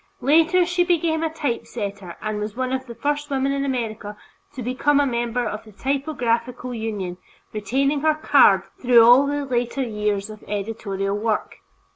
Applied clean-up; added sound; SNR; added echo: none; none; none; none.